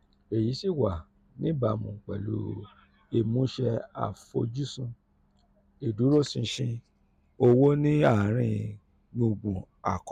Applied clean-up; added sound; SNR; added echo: none; none; none; none.